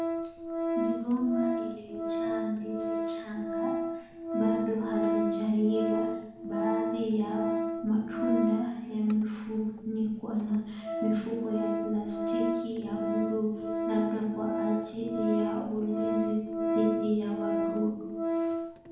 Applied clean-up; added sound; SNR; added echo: none; Organ; 1 dB; reverberation time 0.9 s.